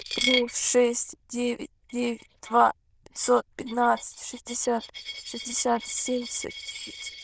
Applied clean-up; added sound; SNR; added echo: neural diffusion model UNIVERSE++.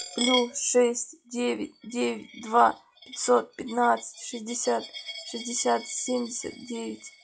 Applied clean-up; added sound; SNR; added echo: classical method log-MMSE.